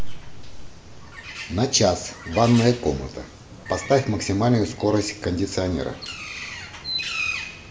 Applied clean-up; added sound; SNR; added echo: none; Bird; 12 dB; reverberation time 0.6 s.